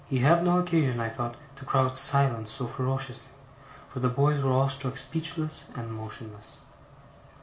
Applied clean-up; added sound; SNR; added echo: none; none; none; reverberation time 1.8 s.